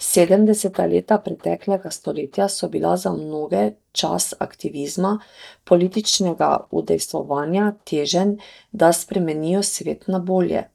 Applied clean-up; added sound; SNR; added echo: neural mask model DeepFilterNet 3.